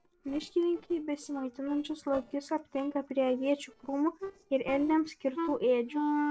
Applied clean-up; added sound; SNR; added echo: neural separator model SepFormer DNS4.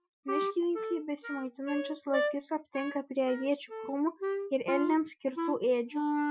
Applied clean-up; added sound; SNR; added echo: classical method Wiener filter.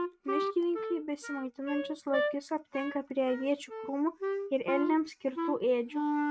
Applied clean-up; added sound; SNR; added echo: neural mask model RNNoise.